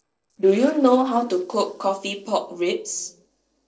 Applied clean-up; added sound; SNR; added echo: neural separator model SepFormer DNS4.